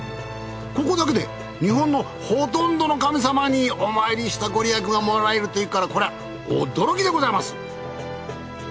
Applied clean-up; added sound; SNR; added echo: none; none; none; none.